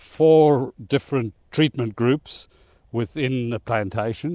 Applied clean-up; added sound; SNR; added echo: none; none; none; none.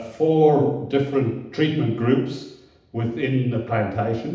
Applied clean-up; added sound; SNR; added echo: none; none; none; reverberation time 0.8 s.